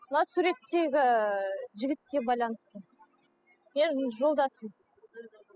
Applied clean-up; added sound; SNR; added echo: classical method spectral subtraction.